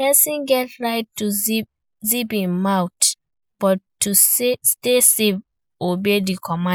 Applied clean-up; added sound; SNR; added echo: none; none; none; none.